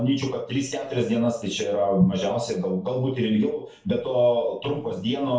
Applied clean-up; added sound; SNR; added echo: none; none; none; reverberation time 0.3 s.